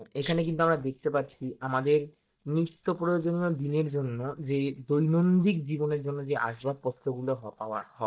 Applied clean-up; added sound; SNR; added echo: neural mask model DeepFilterNet 3.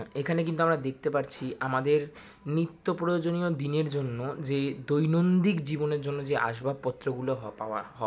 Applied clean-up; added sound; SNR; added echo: none; none; none; none.